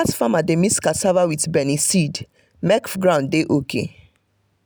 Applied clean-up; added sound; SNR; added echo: none; none; none; none.